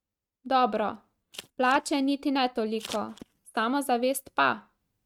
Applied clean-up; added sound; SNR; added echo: neural mask model RNNoise.